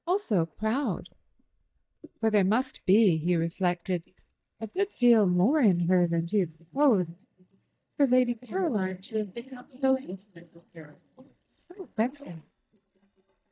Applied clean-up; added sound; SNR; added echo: neural mask model DeepFilterNet 3.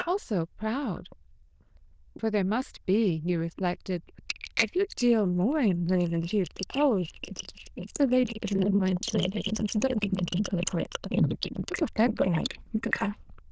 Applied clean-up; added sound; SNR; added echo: neural diffusion model UNIVERSE++.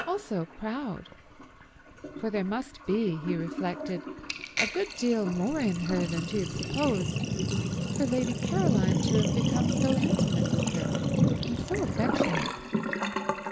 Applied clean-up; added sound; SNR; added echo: none; Sink (filling or washing); -2 dB; none.